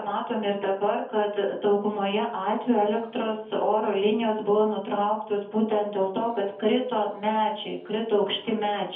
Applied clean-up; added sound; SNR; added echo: none; none; none; reverberation time 0.5 s.